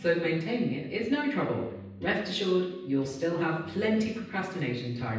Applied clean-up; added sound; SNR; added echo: none; none; none; reverberation time 0.9 s.